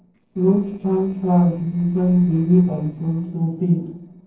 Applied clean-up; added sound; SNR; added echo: neural separator model SepFormer DNS4.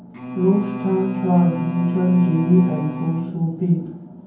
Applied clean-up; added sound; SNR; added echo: none; Bowed string instrument; 10 dB; reverberation time 0.9 s.